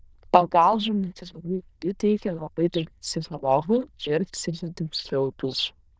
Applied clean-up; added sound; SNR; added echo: neural diffusion model UNIVERSE++.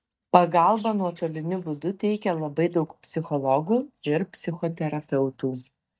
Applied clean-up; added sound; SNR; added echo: neural mask model DeepFilterNet 3.